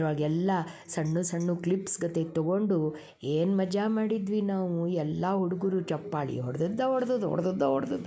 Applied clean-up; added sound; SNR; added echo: none; none; none; none.